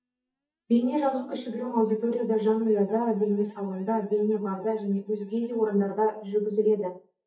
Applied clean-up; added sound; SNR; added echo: neural mask model DeepFilterNet 3.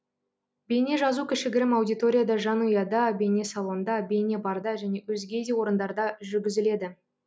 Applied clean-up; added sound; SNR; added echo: none; none; none; none.